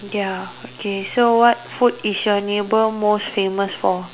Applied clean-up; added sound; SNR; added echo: none; none; none; none.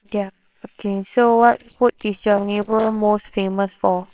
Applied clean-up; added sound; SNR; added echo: neural separator model SepFormer WHAMR!.